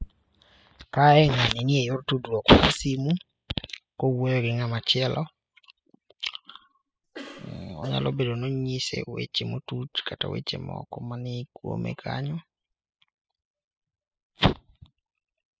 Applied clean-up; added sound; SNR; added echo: classical method spectral subtraction.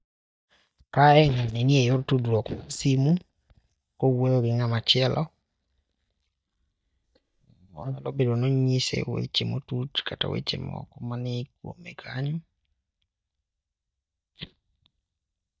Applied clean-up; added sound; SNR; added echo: neural mask model DeepFilterNet 3.